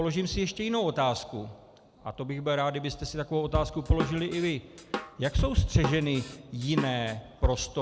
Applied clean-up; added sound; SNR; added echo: none; Drum / Drum kit; 6 dB; none.